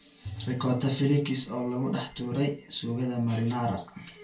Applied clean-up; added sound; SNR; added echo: none; Bowed string instrument; 19 dB; reverberation time 0.2 s.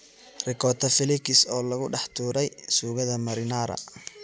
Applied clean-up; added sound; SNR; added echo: none; none; none; none.